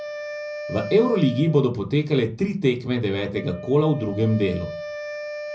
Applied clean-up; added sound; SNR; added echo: none; Wind instrument, woodwind instrument; 12 dB; reverberation time 0.4 s.